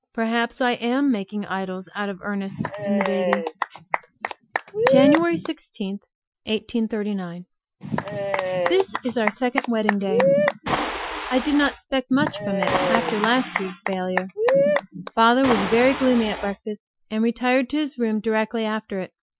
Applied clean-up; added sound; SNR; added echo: classical method Wiener filter.